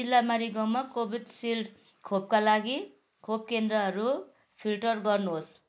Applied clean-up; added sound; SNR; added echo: neural mask model Resemble Enhance denoiser.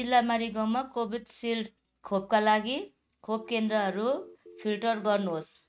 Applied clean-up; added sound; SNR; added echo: neural mask model RNNoise.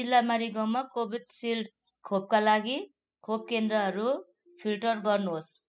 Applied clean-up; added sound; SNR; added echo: classical method spectral subtraction.